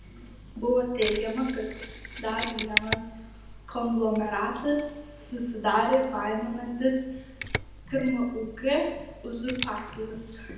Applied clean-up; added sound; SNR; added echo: none; Mechanisms; 7 dB; reverberation time 0.9 s.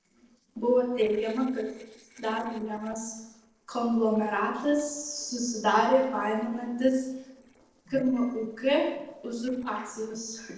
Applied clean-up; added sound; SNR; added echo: neural separator model SepFormer DNS4.